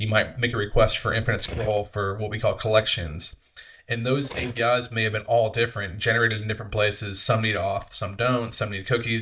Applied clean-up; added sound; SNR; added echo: neural mask model DeepFilterNet 3.